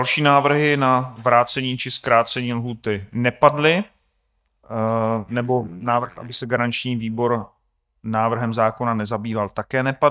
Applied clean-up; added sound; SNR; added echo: neural mask model DeepFilterNet 3.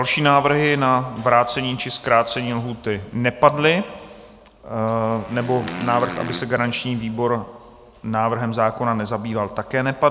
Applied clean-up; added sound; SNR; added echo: none; Motorcycle; 13 dB; none.